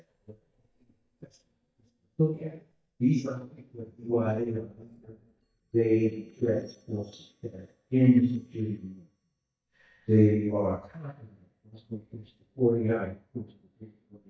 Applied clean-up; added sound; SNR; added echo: neural mask model DeepFilterNet 3.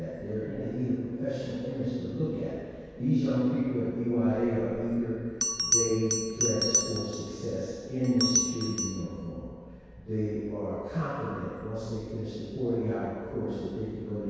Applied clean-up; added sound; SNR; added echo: none; Bell; 6 dB; reverberation time 2.0 s.